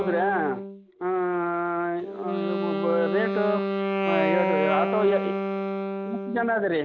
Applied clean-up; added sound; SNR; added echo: none; Wind instrument, woodwind instrument; 1 dB; none.